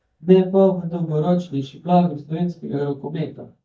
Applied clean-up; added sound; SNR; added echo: neural mask model DeepFilterNet 3.